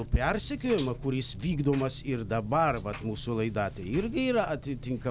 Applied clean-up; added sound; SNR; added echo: none; Engine; 13 dB; none.